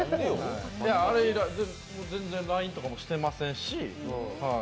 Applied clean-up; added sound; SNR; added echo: none; none; none; none.